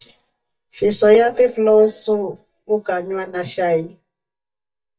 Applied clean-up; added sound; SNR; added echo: neural mask model DeepFilterNet 3.